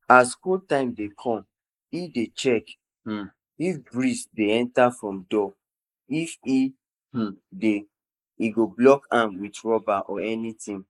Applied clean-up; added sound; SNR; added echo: neural mask model Resemble Enhance denoiser.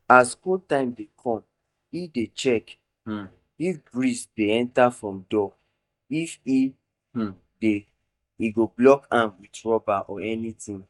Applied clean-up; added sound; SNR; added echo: neural mask model DeepFilterNet 3.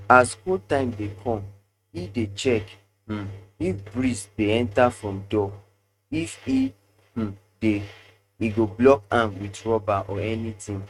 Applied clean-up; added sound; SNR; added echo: neural mask model RNNoise.